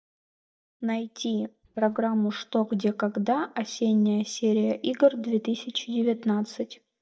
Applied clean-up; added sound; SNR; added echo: neural mask model DeepFilterNet 3.